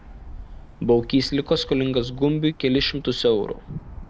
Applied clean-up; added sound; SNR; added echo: none; Bird; 16 dB; none.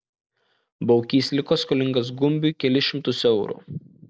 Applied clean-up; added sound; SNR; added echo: none; none; none; none.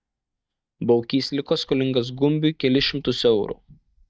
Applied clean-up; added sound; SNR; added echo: neural mask model DeepFilterNet 3.